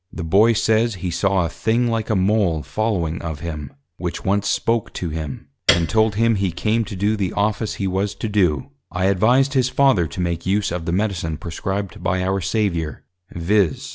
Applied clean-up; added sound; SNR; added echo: none; Piano; 9 dB; none.